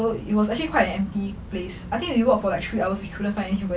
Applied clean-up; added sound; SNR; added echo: none; none; none; none.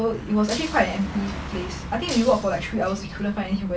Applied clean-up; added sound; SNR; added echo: none; Shatter + Car passing by; 12 dB; none.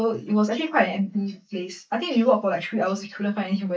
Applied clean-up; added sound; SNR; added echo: neural mask model Resemble Enhance denoiser.